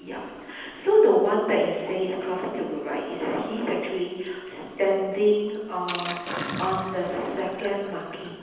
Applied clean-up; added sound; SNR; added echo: none; Sink (filling or washing); 14 dB; reverberation time 1.1 s.